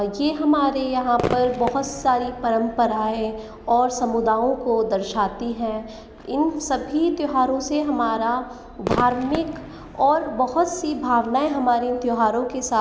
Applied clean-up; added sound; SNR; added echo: none; Crowd / Fireworks; 14 dB; none.